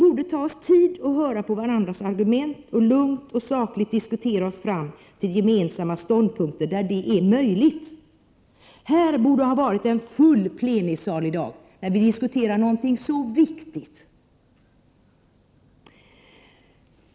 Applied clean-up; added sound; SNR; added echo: none; none; none; none.